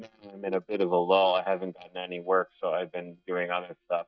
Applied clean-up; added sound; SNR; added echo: neural mask model DeepFilterNet 3.